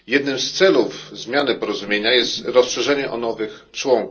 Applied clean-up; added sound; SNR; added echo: neural separator model SepFormer DNS4.